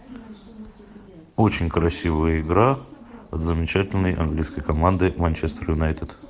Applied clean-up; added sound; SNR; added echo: none; none; none; none.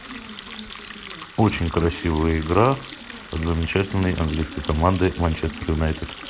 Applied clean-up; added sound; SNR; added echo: none; Water tap, faucet; 16 dB; none.